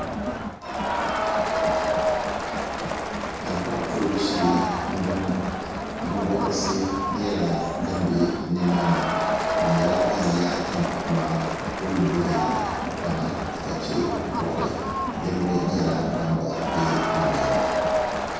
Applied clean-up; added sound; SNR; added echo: none; Crowd; -1 dB; reverberation time 1.2 s.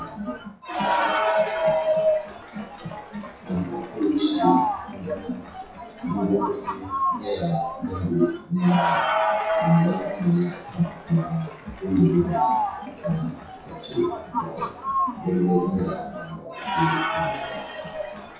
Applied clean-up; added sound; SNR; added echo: classical method WPE with log-MMSE.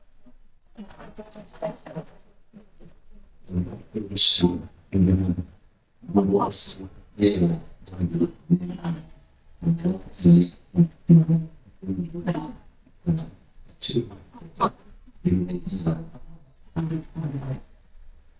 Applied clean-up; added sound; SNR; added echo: neural mask model DeepFilterNet 3.